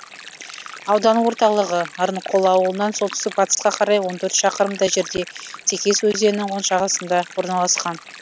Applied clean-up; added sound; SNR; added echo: none; Stream; 17 dB; none.